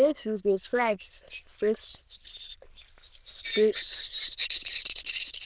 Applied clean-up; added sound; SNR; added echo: neural diffusion model UNIVERSE++.